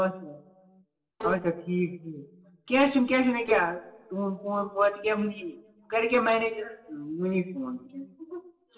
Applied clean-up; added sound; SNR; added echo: neural separator model SepFormer DNS4.